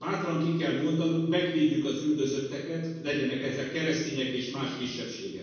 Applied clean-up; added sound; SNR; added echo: none; none; none; reverberation time 1.2 s.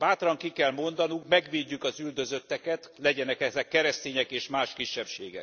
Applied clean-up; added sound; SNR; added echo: none; none; none; none.